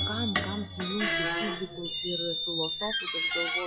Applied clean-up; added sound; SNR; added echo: classical method log-MMSE.